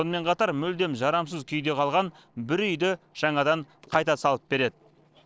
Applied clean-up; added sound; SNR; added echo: neural separator model SepFormer DNS4.